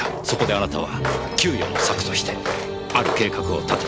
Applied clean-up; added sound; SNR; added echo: none; Walk, footsteps; 5 dB; none.